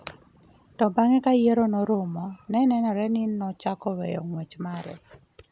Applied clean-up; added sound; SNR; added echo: none; none; none; none.